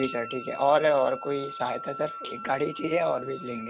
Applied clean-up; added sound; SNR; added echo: none; Wind instrument, woodwind instrument; 12 dB; none.